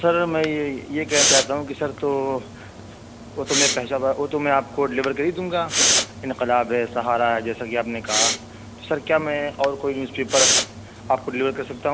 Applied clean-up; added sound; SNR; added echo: none; Respiratory sounds; 3 dB; none.